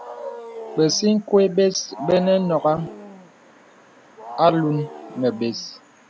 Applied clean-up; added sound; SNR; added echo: none; Wild animals; 15 dB; none.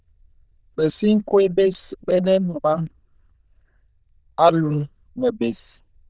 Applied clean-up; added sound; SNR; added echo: neural diffusion model UNIVERSE++.